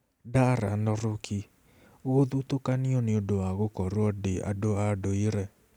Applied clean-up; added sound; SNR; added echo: none; none; none; none.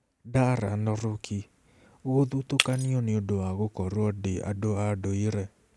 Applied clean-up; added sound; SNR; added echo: none; Shatter; 9 dB; none.